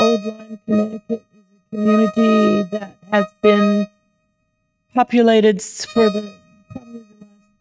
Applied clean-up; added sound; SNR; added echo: neural mask model RNNoise.